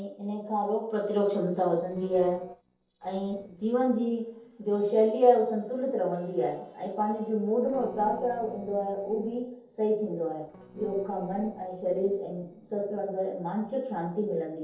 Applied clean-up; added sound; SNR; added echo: neural separator model SepFormer DNS4.